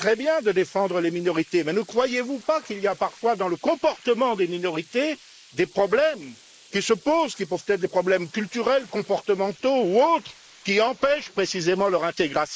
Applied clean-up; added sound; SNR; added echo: neural mask model Resemble Enhance denoiser.